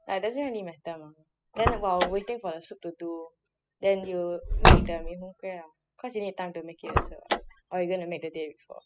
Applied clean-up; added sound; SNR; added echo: classical method spectral subtraction.